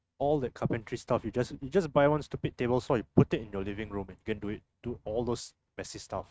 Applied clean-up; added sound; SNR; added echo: neural mask model RNNoise.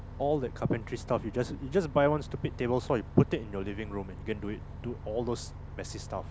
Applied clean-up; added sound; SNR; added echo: none; Bus; 11 dB; none.